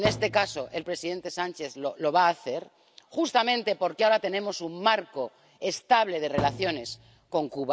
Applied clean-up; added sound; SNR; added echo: none; Thump, thud; 9 dB; none.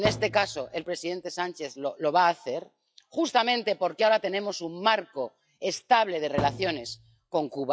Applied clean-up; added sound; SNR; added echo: classical method log-MMSE.